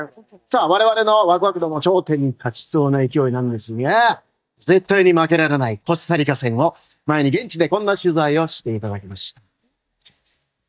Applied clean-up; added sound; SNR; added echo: neural mask model DeepFilterNet 3.